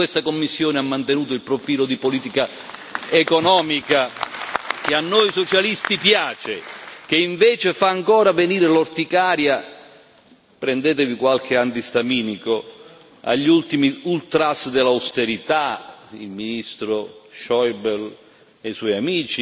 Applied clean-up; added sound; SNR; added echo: none; none; none; none.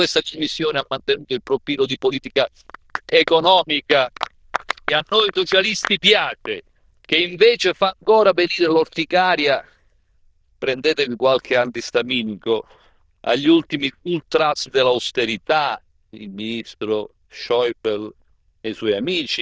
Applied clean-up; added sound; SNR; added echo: neural diffusion model UNIVERSE++.